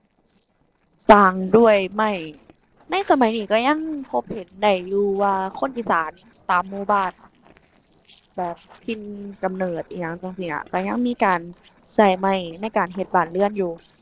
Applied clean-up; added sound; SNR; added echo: neural separator model SepFormer DNS4.